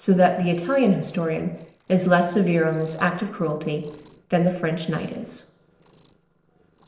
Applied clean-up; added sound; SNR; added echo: neural separator model SepFormer DNS4.